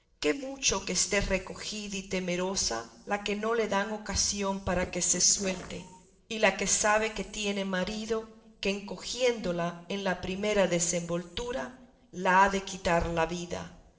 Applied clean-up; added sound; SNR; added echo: neural separator model SepFormer DNS4.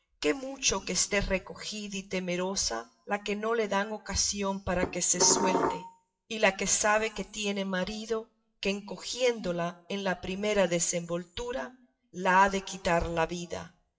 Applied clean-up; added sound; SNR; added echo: classical method WPE with log-MMSE.